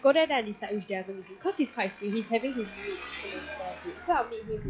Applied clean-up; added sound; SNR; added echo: classical method log-MMSE.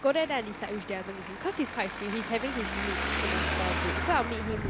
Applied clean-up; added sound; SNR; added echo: none; Traffic noise, roadway noise; 1 dB; none.